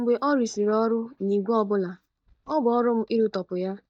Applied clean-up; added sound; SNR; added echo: neural mask model DeepFilterNet 3.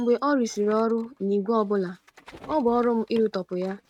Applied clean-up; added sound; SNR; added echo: neural mask model RNNoise.